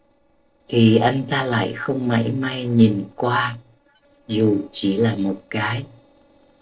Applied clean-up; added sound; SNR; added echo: neural separator model SepFormer DNS4.